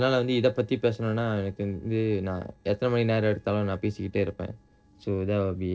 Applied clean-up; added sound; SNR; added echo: neural separator model SepFormer DNS4.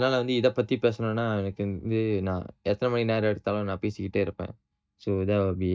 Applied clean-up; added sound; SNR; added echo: neural mask model DeepFilterNet 3.